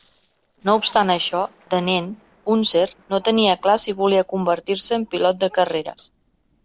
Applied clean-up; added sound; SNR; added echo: neural separator model SepFormer DNS4.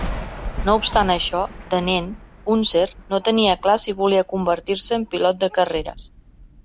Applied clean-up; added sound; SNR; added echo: none; Thunder; 13 dB; none.